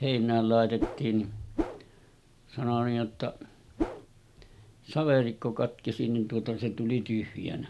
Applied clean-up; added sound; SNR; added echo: none; Whoosh, swoosh, swish; 3 dB; none.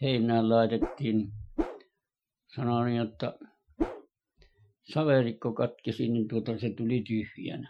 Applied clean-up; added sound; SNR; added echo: classical method Wiener filter.